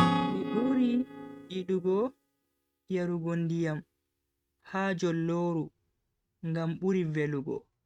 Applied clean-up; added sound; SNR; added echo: neural mask model RNNoise.